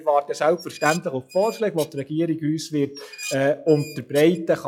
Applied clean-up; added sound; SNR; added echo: classical method log-MMSE.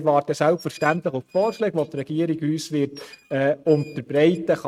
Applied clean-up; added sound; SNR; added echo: neural mask model RNNoise.